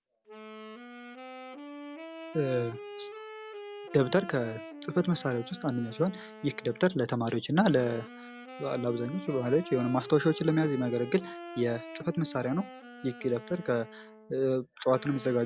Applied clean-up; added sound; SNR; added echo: none; Wind instrument, woodwind instrument; 14 dB; none.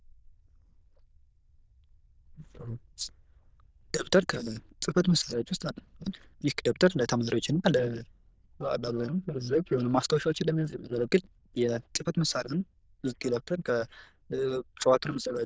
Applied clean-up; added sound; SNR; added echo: neural diffusion model UNIVERSE++.